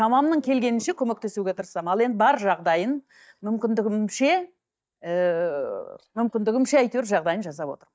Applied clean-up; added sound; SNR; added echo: neural mask model DeepFilterNet 3.